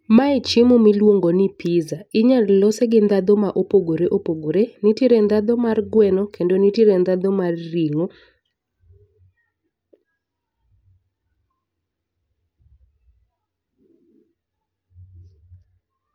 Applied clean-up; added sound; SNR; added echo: none; none; none; none.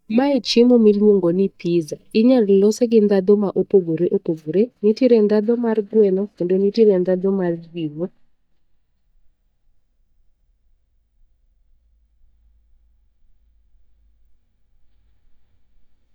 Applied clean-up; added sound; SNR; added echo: neural mask model DeepFilterNet 3.